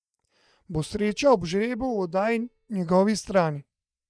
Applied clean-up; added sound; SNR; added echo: neural mask model DeepFilterNet 3.